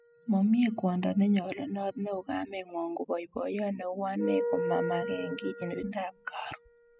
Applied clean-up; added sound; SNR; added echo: classical method spectral subtraction.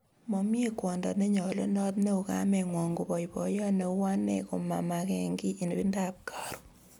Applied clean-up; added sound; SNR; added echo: none; none; none; none.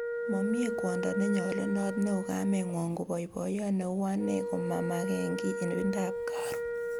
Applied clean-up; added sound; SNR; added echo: none; Wind instrument, woodwind instrument; 4 dB; none.